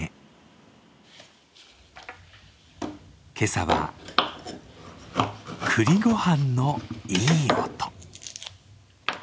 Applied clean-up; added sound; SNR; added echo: none; none; none; none.